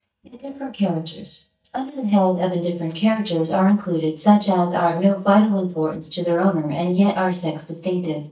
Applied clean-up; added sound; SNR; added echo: neural mask model DeepFilterNet 3.